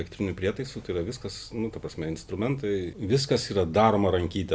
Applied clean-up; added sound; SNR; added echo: none; none; none; none.